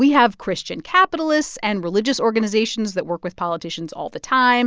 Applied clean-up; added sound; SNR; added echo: none; none; none; none.